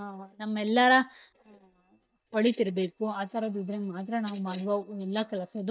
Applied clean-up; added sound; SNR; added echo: neural mask model DeepFilterNet 3.